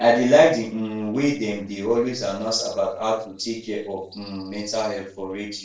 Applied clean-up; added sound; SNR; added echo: neural separator model SepFormer DNS4.